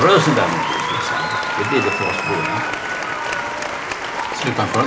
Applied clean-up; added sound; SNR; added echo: none; Applause; 0 dB; reverberation time 2.8 s.